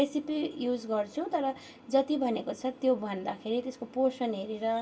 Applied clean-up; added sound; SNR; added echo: none; none; none; reverberation time 0.2 s.